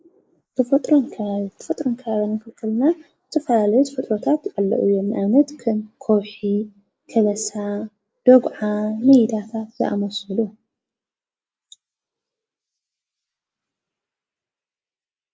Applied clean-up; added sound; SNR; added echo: neural mask model Resemble Enhance denoiser.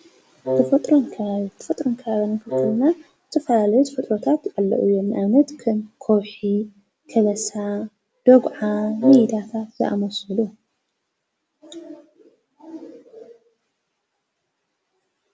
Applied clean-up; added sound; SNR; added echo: none; Wind instrument, woodwind instrument; 4 dB; none.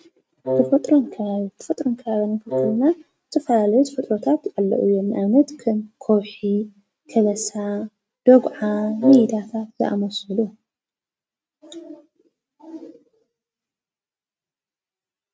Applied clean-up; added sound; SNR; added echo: neural mask model RNNoise.